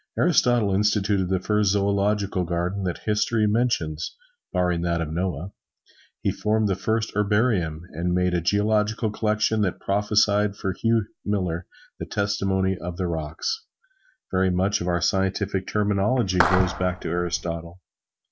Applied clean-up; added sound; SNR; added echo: none; Clapping; 3 dB; none.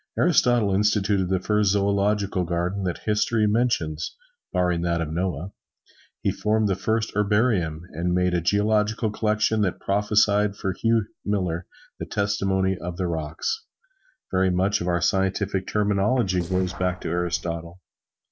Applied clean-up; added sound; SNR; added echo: neural separator model SepFormer DNS4.